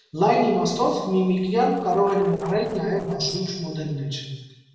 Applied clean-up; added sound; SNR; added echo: neural separator model SepFormer DNS4.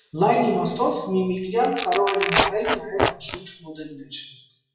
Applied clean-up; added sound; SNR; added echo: classical method WPE with log-MMSE.